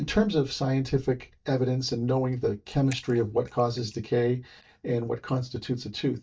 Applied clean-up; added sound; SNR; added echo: neural mask model DeepFilterNet 3.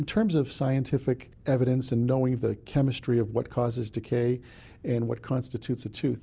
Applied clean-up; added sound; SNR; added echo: none; none; none; none.